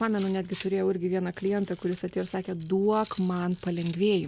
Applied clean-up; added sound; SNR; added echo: none; Rattle; 18 dB; none.